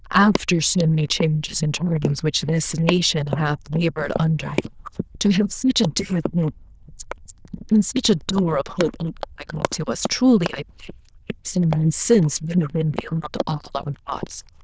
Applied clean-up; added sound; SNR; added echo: neural diffusion model UNIVERSE++.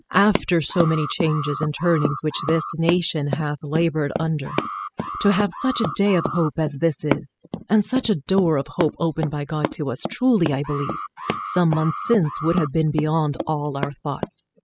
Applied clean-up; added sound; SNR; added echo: classical method spectral subtraction.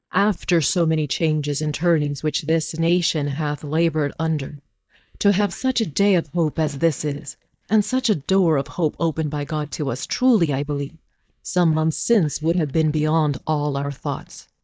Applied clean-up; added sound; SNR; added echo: neural mask model DeepFilterNet 3.